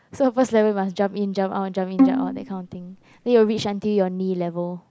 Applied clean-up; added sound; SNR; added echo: none; Bowed string instrument; 2 dB; none.